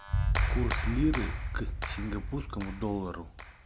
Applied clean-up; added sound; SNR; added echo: none; Clapping; -3 dB; none.